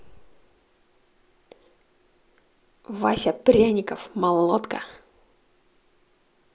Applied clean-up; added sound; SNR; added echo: none; none; none; none.